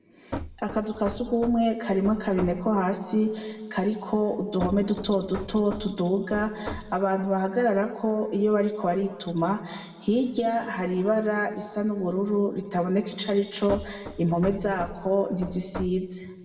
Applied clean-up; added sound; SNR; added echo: none; Knock / Wood; 13 dB; reverberation time 1.3 s.